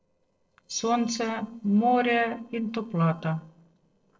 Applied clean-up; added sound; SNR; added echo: neural separator model SepFormer DNS4.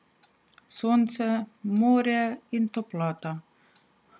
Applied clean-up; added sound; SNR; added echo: none; none; none; none.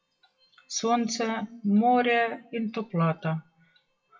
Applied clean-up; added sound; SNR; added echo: classical method WPE with log-MMSE.